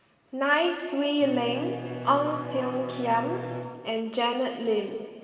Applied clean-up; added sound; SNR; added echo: none; Bowed string instrument; 12 dB; reverberation time 2.3 s.